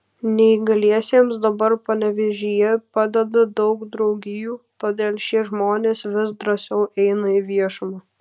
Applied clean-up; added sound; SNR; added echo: none; none; none; none.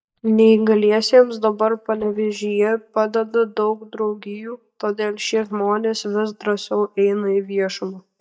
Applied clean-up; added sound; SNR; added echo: neural mask model DeepFilterNet 3.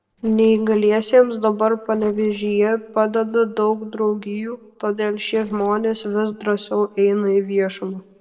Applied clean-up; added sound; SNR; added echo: neural separator model SepFormer DNS4.